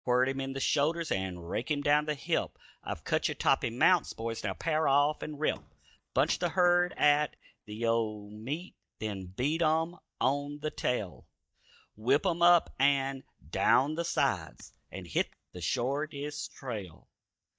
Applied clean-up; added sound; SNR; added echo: neural mask model DeepFilterNet 3.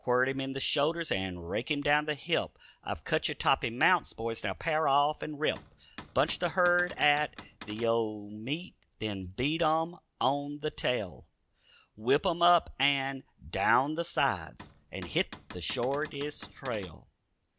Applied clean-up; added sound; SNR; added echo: none; Cupboard open or close / Door; 17 dB; none.